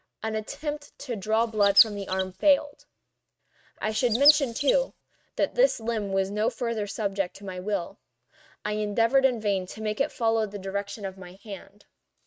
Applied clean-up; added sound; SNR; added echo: neural mask model RNNoise.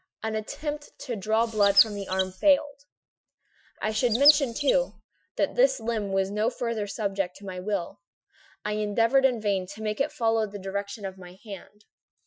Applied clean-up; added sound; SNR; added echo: classical method Wiener filter.